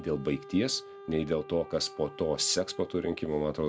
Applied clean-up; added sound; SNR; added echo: none; Wind instrument, woodwind instrument; 17 dB; none.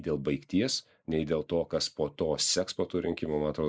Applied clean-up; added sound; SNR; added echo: neural mask model Resemble Enhance denoiser.